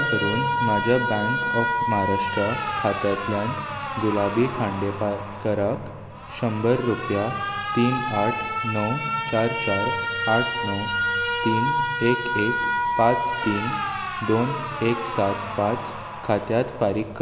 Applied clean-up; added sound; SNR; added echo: none; Alarm; 2 dB; none.